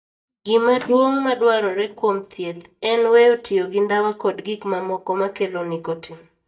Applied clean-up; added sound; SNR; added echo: neural mask model DeepFilterNet 3.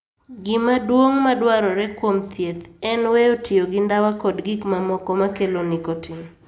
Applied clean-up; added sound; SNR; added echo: none; none; none; none.